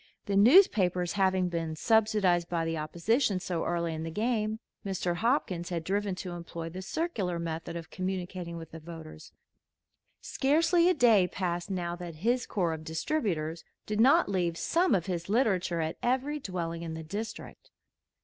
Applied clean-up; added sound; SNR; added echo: none; none; none; none.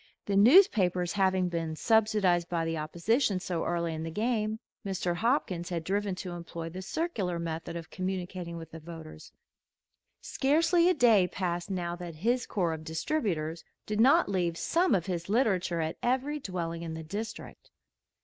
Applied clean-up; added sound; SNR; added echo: neural mask model Resemble Enhance denoiser.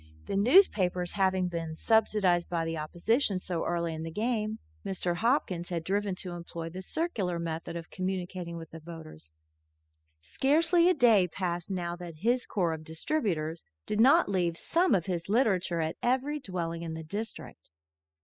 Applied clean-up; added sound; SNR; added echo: classical method spectral subtraction.